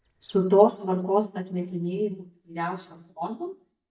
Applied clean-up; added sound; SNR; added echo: neural mask model DeepFilterNet 3.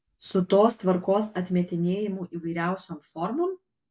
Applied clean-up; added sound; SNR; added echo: none; none; none; none.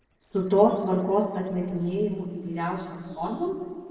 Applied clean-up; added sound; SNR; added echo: neural separator model SepFormer DNS4.